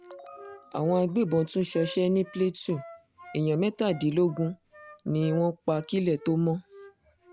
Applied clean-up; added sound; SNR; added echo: none; Wind instrument, woodwind instrument; 20 dB; none.